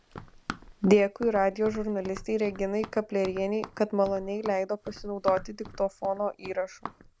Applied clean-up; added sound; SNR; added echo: none; Run; 14 dB; none.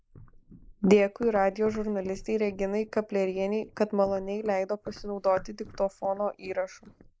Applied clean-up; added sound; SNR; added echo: neural mask model Resemble Enhance denoiser.